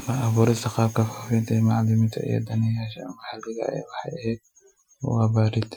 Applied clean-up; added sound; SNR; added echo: classical method Wiener filter.